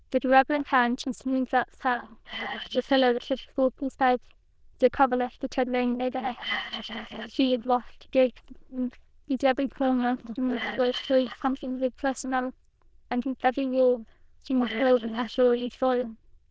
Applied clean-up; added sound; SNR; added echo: neural diffusion model UNIVERSE++.